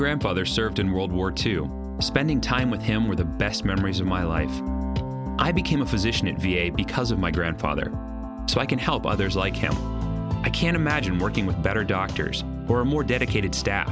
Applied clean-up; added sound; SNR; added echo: none; none; none; none.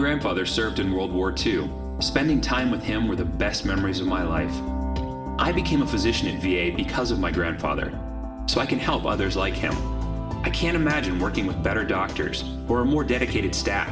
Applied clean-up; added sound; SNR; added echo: none; none; none; reverberation time 0.9 s.